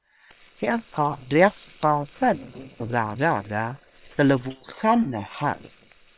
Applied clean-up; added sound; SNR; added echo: neural separator model SepFormer WHAM!.